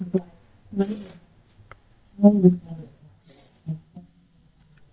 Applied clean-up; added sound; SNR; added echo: neural mask model DeepFilterNet 3.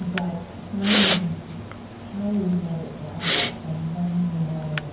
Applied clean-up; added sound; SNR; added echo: none; Respiratory sounds; 3 dB; reverberation time 0.9 s.